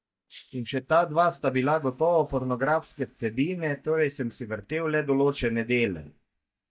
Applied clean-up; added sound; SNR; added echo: neural mask model DeepFilterNet 3.